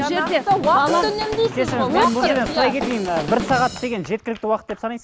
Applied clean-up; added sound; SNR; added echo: none; Drum kit; 11 dB; none.